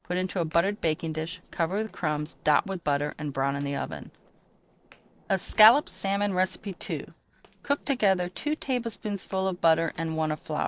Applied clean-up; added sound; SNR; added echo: neural separator model SepFormer DNS4.